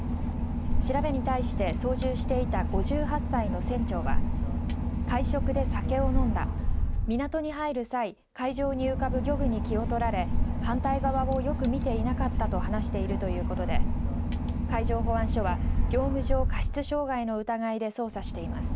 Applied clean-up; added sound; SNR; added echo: none; Engine / Boat, Water vehicle; -4 dB; none.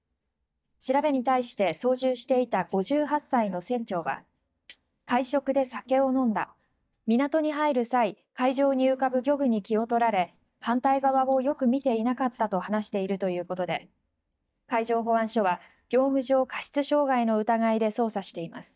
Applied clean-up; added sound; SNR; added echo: neural mask model DeepFilterNet 3.